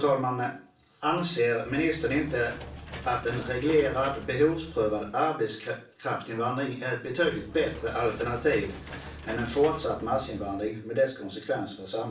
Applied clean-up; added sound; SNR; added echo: none; Engine / Mechanisms; 14 dB; reverberation time 0.3 s.